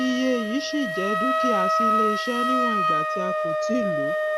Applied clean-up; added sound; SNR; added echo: none; Wind instrument, woodwind instrument; -4 dB; none.